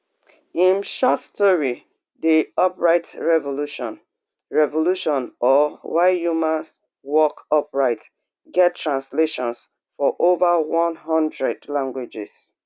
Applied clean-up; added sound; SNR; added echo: none; none; none; none.